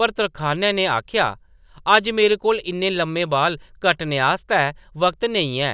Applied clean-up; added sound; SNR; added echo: none; none; none; none.